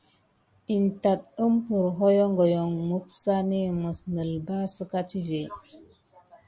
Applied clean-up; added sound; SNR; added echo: none; none; none; none.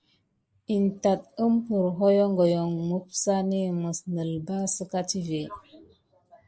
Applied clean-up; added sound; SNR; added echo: neural mask model Resemble Enhance denoiser.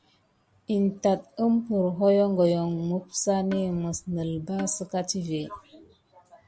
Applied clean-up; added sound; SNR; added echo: none; Percussion; 17 dB; none.